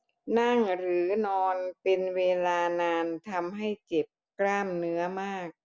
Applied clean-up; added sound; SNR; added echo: none; none; none; none.